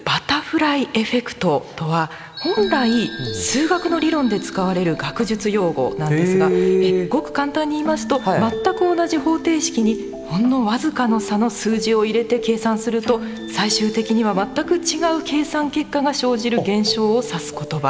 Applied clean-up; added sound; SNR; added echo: none; none; none; none.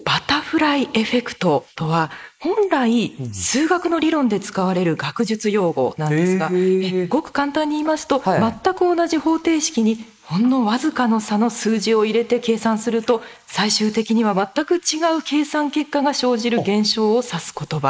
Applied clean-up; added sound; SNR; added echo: neural mask model Resemble Enhance denoiser.